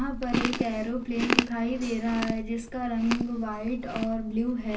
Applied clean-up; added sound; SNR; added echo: none; Chewing, mastication; 3 dB; reverberation time 0.4 s.